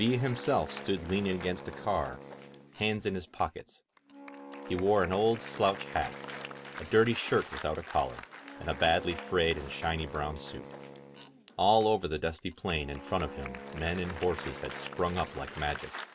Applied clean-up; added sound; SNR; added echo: none; Wind instrument, woodwind instrument + Applause; 12 dB; none.